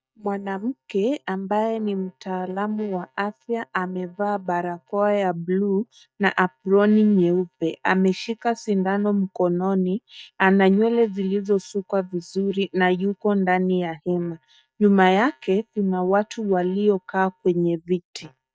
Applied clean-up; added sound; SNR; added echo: neural mask model DeepFilterNet 3.